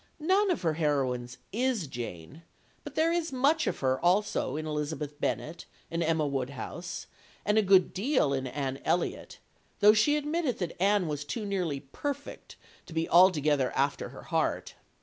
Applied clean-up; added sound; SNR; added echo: none; none; none; none.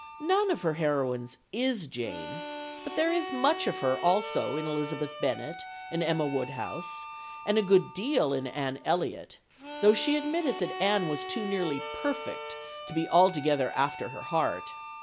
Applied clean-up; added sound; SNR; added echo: none; Harmonica; 11 dB; none.